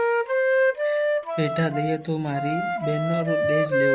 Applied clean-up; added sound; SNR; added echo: none; Wind instrument, woodwind instrument; -4 dB; none.